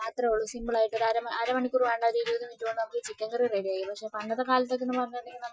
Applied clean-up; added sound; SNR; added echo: classical method Wiener filter.